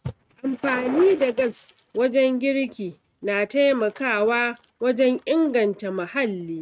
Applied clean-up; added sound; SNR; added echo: neural mask model RNNoise.